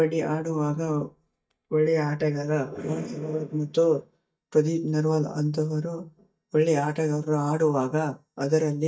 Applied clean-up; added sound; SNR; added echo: neural mask model DeepFilterNet 3.